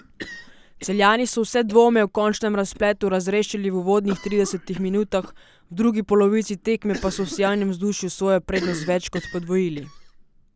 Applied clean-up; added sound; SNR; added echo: none; Cough; 17 dB; none.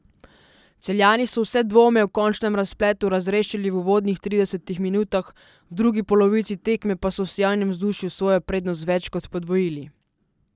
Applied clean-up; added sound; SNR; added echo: none; none; none; none.